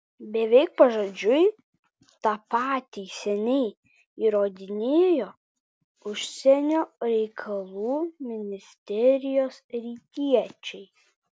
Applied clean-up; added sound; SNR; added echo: none; none; none; none.